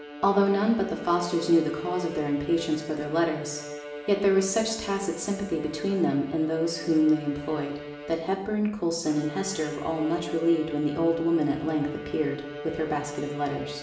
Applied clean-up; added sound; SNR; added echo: none; Bowed string instrument; 12 dB; reverberation time 0.8 s.